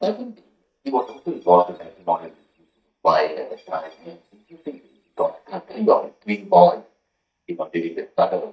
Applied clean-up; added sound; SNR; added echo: neural mask model DeepFilterNet 3.